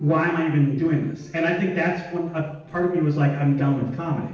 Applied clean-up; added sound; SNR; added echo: neural separator model SepFormer DNS4.